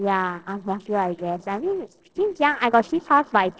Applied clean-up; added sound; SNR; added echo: neural separator model SepFormer DNS4.